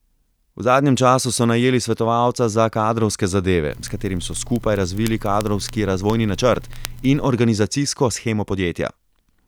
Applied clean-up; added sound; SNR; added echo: none; Crackle; 13 dB; none.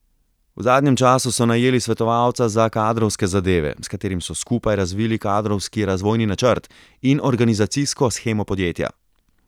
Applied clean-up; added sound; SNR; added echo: none; none; none; none.